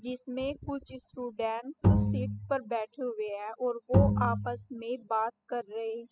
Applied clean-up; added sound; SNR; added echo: classical method spectral subtraction.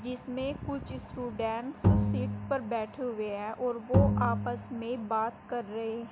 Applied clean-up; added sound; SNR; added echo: none; Bowed string instrument; -4 dB; none.